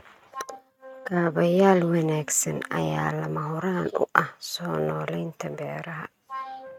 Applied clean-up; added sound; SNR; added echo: neural mask model RNNoise.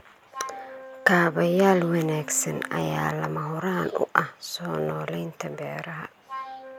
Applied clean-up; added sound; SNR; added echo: none; Wind instrument, woodwind instrument; 17 dB; none.